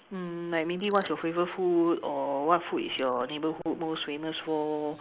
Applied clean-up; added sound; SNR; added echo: neural mask model Resemble Enhance denoiser.